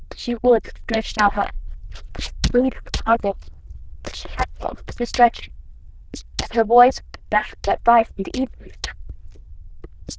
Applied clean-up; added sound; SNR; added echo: neural diffusion model UNIVERSE++.